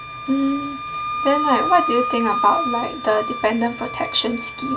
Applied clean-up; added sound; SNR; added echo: none; Wind instrument, woodwind instrument; 4 dB; reverberation time 0.2 s.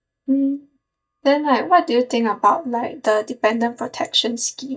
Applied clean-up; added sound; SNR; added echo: neural mask model DeepFilterNet 3.